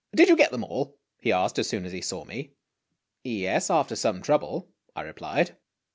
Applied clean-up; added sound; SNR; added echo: none; none; none; none.